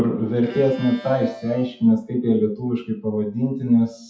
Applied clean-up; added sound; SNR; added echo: classical method WPE with log-MMSE.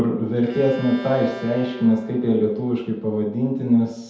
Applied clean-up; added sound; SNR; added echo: none; Bowed string instrument; 19 dB; reverberation time 0.8 s.